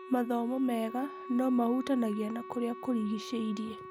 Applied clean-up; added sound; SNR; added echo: none; Wind instrument, woodwind instrument; 13 dB; none.